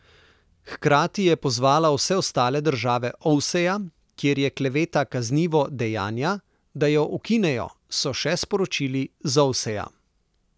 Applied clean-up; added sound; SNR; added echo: none; none; none; none.